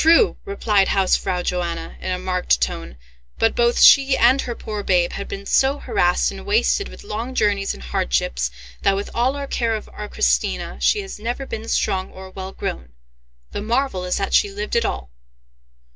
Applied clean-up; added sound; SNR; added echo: none; none; none; none.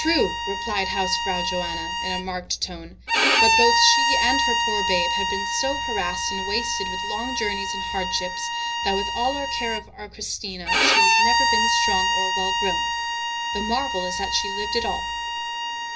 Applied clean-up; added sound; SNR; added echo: none; Bowed string instrument; -4 dB; reverberation time 0.5 s.